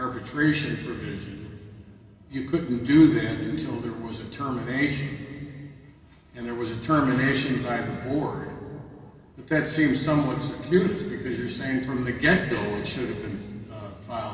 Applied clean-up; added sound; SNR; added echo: none; none; none; reverberation time 2.4 s.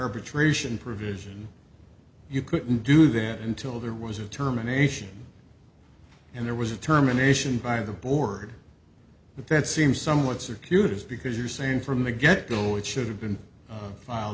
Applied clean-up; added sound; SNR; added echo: none; none; none; none.